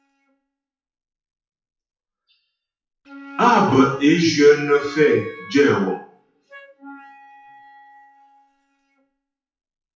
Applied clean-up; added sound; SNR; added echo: classical method WPE with log-MMSE.